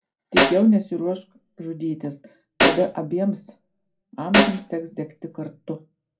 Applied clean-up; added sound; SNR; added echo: none; Snare drum; -1 dB; reverberation time 0.3 s.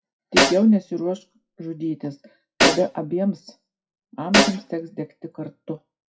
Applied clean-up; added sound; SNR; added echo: classical method WPE with log-MMSE.